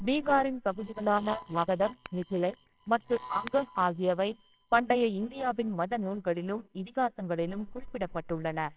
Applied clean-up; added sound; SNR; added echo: neural separator model SepFormer WHAMR!.